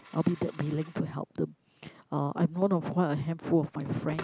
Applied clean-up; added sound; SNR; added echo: none; Telephone; 20 dB; none.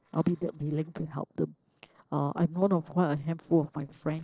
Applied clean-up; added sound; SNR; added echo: neural separator model SepFormer DNS4.